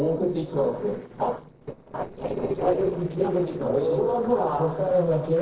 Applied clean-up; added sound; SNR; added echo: neural separator model SepFormer DNS4.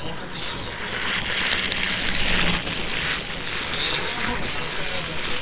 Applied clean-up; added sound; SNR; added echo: neural separator model SepFormer WHAMR!.